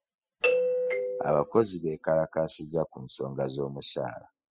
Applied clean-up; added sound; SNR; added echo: classical method spectral subtraction.